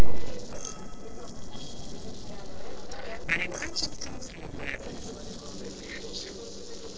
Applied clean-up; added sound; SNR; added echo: neural separator model SepFormer DNS4.